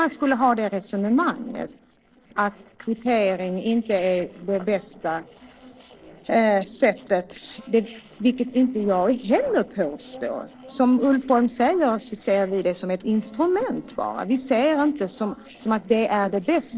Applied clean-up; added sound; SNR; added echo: neural separator model SepFormer DNS4.